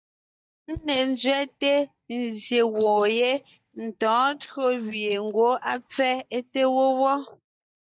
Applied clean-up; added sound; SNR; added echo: neural mask model DeepFilterNet 3.